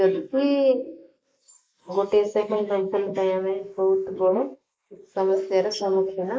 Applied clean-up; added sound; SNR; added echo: neural mask model Resemble Enhance denoiser.